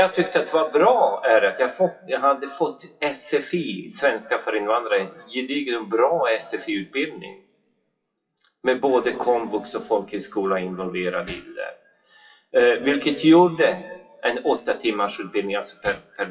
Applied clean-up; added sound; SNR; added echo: classical method WPE with log-MMSE.